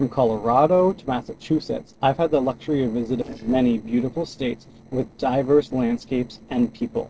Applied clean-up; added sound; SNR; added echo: neural separator model SepFormer DNS4.